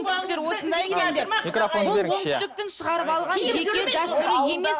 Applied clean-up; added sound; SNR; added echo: none; none; none; none.